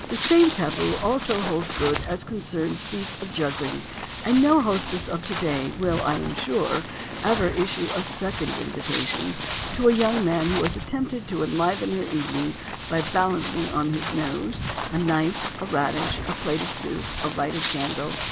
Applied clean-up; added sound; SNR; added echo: none; Walk, footsteps; 6 dB; none.